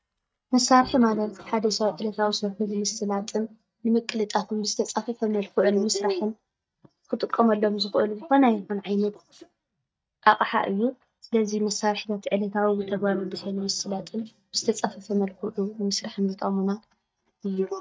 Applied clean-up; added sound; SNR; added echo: neural mask model DeepFilterNet 3.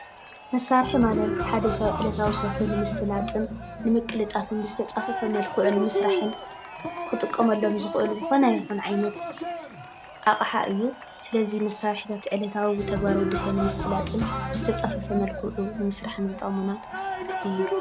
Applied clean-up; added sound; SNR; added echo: none; Cheering; 4 dB; none.